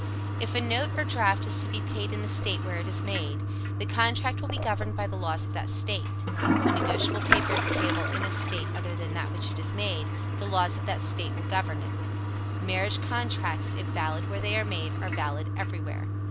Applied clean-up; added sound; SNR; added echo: none; Toilet flush; -3 dB; none.